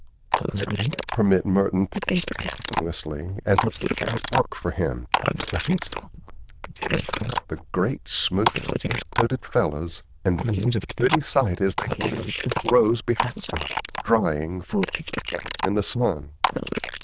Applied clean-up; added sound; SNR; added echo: neural diffusion model UNIVERSE++.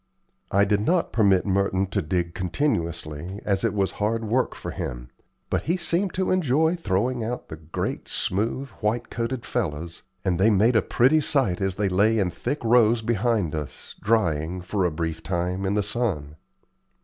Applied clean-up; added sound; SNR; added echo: none; none; none; none.